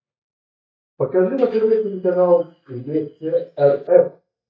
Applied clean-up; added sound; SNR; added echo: neural mask model DeepFilterNet 3.